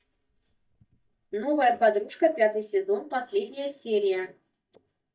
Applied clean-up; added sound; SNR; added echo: neural mask model DeepFilterNet 3.